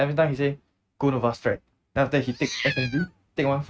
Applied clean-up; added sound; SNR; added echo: neural mask model RNNoise.